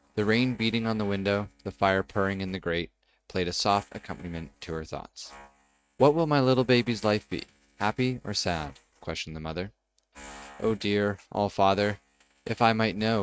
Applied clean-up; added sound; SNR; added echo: neural mask model RNNoise.